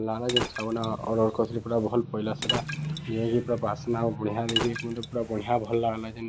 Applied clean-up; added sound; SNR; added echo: none; Liquid; 8 dB; none.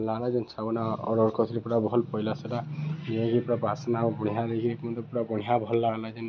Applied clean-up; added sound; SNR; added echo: none; none; none; none.